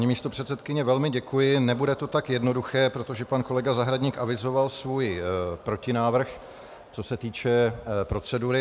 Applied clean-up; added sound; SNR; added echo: none; none; none; none.